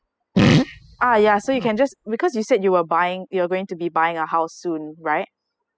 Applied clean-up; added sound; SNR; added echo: classical method spectral subtraction.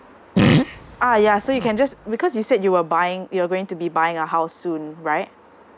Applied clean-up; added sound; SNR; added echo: none; Fart; 0 dB; none.